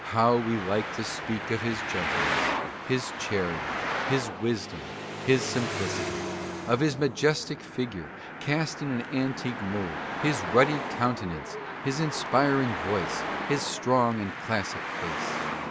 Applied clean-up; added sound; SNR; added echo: none; Traffic noise, roadway noise; 4 dB; none.